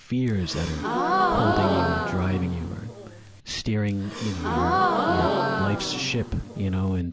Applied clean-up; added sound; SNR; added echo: none; Gasp; -1 dB; none.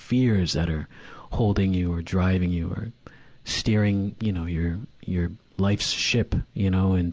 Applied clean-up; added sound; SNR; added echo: none; none; none; none.